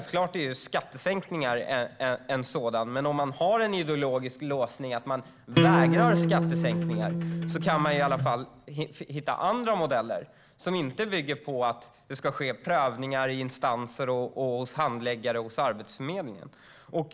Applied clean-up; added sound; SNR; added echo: none; Acoustic guitar; -3 dB; none.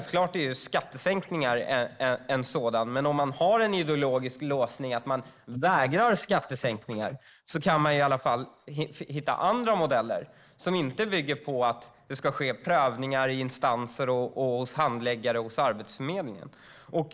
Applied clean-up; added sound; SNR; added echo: neural mask model Resemble Enhance denoiser.